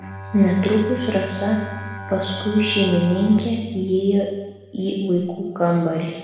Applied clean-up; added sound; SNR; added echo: none; Bowed string instrument; 13 dB; reverberation time 1.1 s.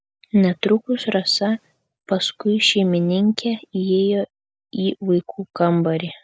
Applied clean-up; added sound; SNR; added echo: none; none; none; none.